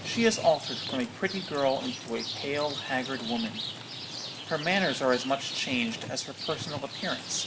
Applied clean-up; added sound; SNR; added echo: none; Rain; 8 dB; none.